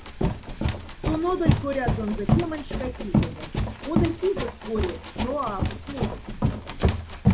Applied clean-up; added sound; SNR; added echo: none; Run; -4 dB; none.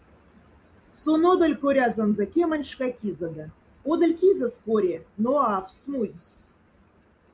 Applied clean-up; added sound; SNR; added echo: none; none; none; none.